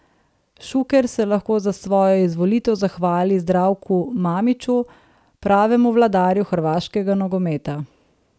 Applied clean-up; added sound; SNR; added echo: none; none; none; none.